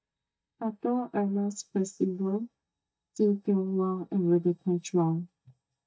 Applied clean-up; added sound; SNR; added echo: neural mask model DeepFilterNet 3.